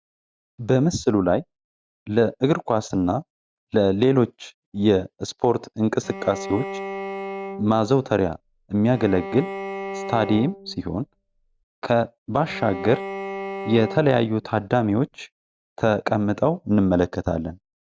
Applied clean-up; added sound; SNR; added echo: none; Bowed string instrument; 11 dB; none.